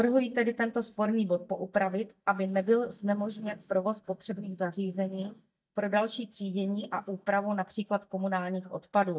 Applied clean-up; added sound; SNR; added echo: neural mask model DeepFilterNet 3.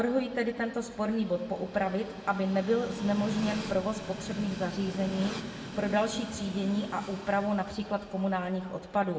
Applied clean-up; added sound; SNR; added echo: none; Train; 11 dB; reverberation time 1.5 s.